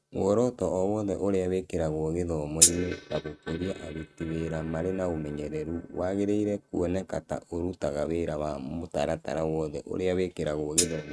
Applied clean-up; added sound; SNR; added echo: neural mask model RNNoise.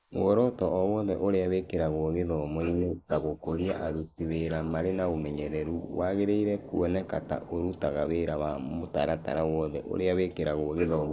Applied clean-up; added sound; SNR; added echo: neural mask model Resemble Enhance denoiser.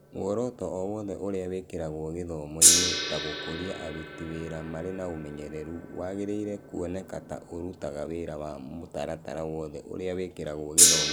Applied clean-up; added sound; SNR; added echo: none; Gong; -4 dB; none.